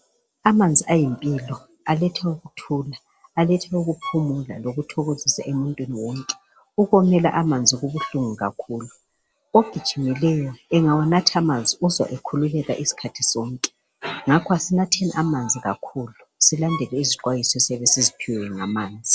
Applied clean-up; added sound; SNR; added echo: none; Bowed string instrument; 17 dB; none.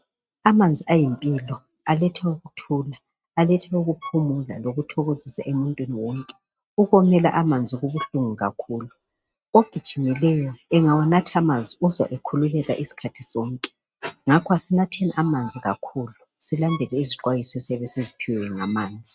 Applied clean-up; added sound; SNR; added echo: neural mask model RNNoise.